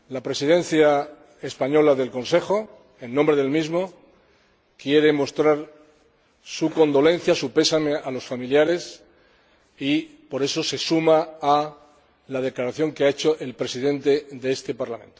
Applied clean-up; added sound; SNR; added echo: none; none; none; none.